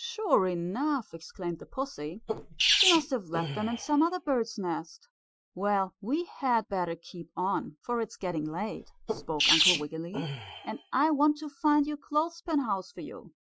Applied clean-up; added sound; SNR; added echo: classical method Wiener filter.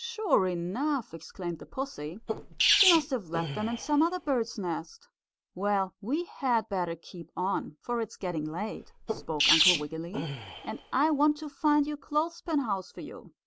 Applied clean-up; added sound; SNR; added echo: none; Sneeze; 2 dB; none.